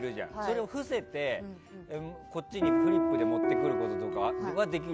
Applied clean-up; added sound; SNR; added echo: none; Piano; -2 dB; none.